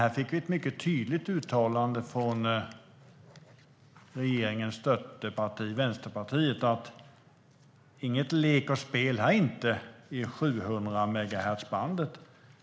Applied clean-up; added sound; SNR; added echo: none; none; none; none.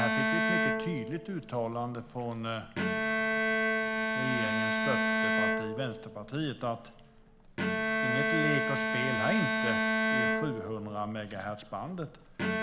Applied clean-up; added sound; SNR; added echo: none; Bowed string instrument; -5 dB; none.